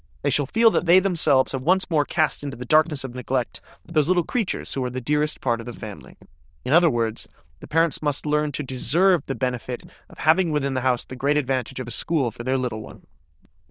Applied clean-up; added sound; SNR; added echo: neural diffusion model UNIVERSE++.